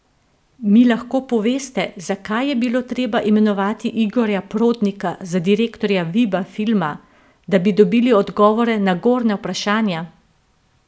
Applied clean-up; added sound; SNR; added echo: none; none; none; none.